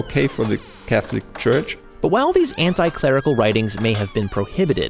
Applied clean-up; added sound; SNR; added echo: none; Squeak + Cutlery, silverware; 19 dB; none.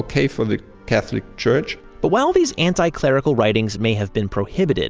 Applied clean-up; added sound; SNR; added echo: none; none; none; none.